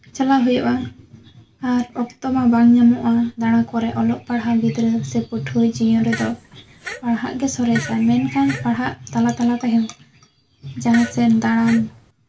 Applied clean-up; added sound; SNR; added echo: none; Fart; 15 dB; reverberation time 0.2 s.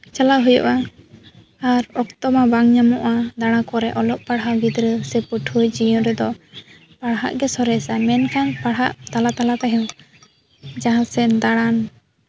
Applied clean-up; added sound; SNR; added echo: none; none; none; none.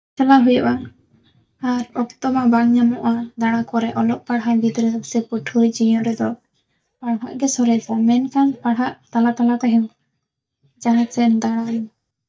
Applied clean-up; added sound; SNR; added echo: neural mask model DeepFilterNet 3.